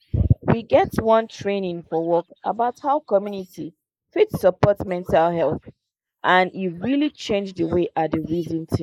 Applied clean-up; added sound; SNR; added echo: neural mask model Resemble Enhance denoiser.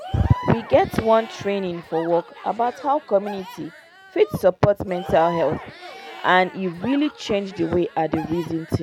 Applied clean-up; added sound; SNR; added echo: none; Crowd / Cheering; 16 dB; none.